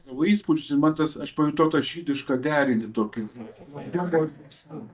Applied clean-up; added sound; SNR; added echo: neural mask model DeepFilterNet 3.